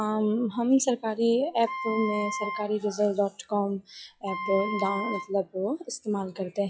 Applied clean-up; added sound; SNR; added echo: classical method log-MMSE.